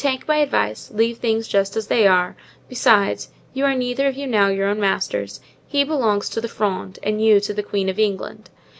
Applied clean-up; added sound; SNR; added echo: none; none; none; none.